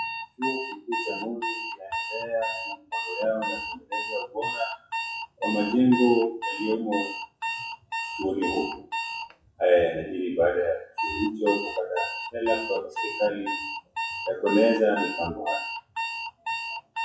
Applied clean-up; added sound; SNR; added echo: classical method WPE with log-MMSE.